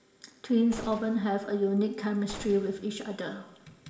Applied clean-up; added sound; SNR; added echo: none; Gunshot, gunfire; 18 dB; reverberation time 1.7 s.